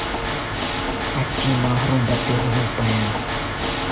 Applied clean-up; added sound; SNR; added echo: none; Water / Mechanisms; 0 dB; reverberation time 1.3 s.